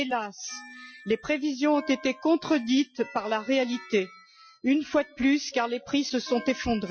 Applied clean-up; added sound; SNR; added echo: classical method Wiener filter.